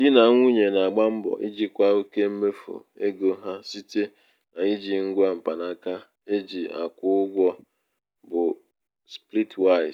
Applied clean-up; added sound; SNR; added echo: none; none; none; none.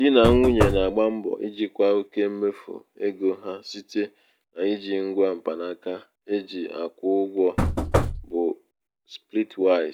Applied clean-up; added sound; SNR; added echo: none; Knock / Wood; 0 dB; none.